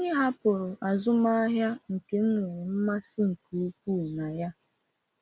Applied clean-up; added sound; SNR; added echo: none; none; none; none.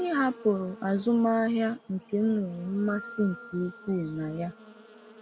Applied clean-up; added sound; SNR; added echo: none; Glockenspiel + Buzz; 19 dB; none.